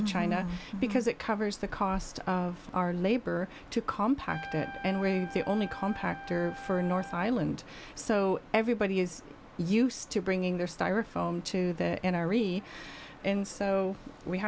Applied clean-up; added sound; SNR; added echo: none; Trumpet; 13 dB; none.